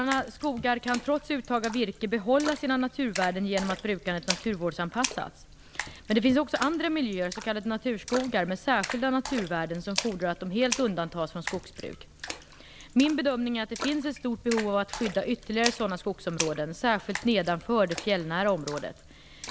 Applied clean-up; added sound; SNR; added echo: none; Splash, splatter; 11 dB; none.